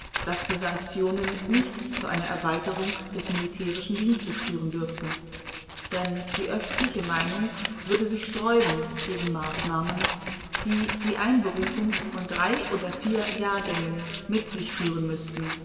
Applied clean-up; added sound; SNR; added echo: none; Scissors; 6 dB; reverberation time 2.5 s.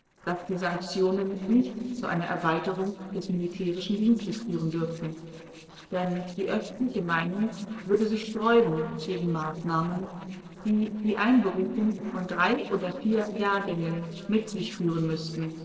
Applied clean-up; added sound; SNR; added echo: neural separator model SepFormer DNS4.